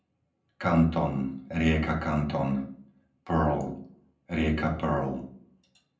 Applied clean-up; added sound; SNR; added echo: none; none; none; reverberation time 0.6 s.